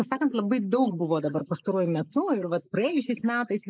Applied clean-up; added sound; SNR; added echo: neural mask model Resemble Enhance denoiser.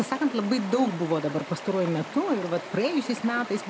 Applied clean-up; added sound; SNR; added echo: none; Stream; 12 dB; none.